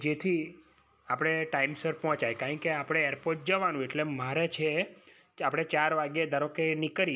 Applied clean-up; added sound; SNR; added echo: none; none; none; none.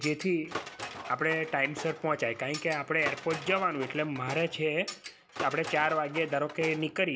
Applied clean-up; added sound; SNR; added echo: none; Tools; 12 dB; none.